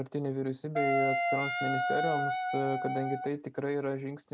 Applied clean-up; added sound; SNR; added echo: none; Wind instrument, woodwind instrument; -2 dB; none.